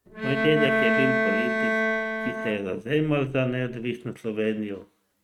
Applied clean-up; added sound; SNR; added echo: neural mask model RNNoise.